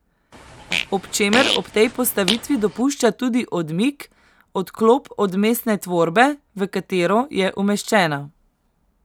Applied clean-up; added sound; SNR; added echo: none; Fart; 6 dB; none.